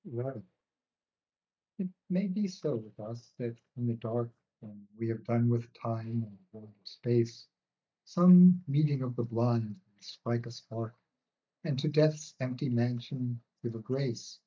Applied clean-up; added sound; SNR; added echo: neural mask model DeepFilterNet 3.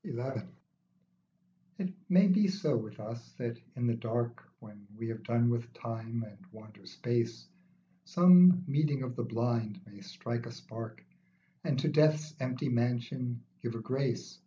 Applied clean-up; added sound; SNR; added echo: none; none; none; none.